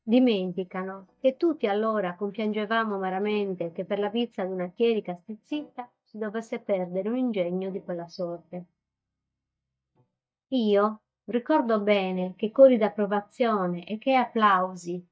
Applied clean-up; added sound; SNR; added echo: neural mask model DeepFilterNet 3.